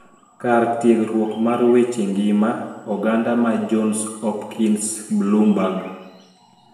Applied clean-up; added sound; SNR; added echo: none; none; none; reverberation time 1.0 s.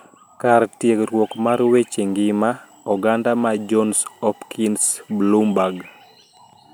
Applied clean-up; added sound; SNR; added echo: none; none; none; none.